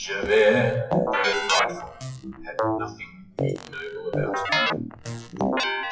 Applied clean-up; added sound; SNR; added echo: classical method WPE with log-MMSE.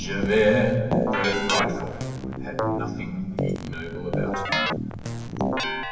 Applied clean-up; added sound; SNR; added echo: none; Keyboard (musical); 1 dB; reverberation time 1.3 s.